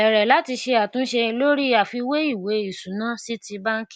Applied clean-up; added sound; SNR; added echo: none; none; none; none.